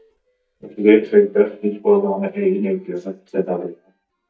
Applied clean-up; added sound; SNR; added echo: neural mask model DeepFilterNet 3.